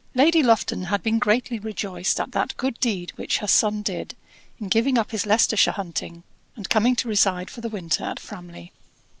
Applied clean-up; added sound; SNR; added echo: none; none; none; none.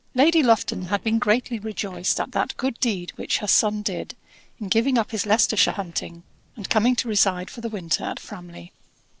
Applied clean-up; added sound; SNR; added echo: neural separator model SepFormer DNS4.